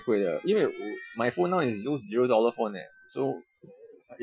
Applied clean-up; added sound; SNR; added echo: classical method Wiener filter.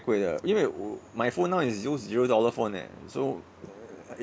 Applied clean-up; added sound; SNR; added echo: none; none; none; none.